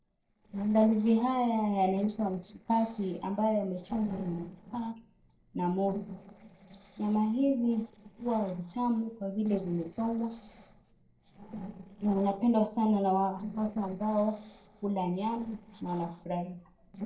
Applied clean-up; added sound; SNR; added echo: neural separator model SepFormer DNS4.